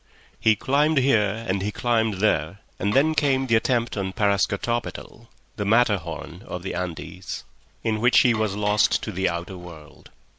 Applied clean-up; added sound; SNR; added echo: none; Dishes, pots, and pans; 16 dB; none.